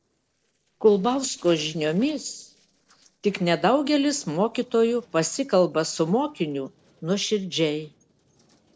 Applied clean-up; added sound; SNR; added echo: neural separator model SepFormer DNS4.